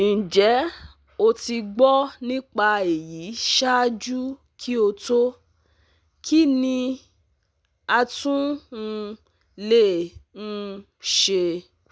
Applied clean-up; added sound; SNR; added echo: none; none; none; none.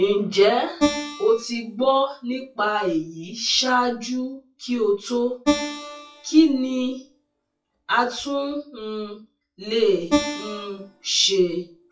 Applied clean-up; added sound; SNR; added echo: classical method WPE with log-MMSE.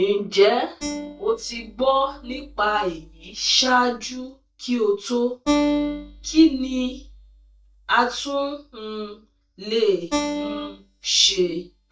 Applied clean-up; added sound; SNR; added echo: neural mask model DeepFilterNet 3.